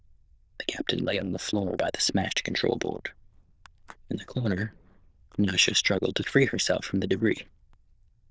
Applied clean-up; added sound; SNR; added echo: neural diffusion model UNIVERSE++.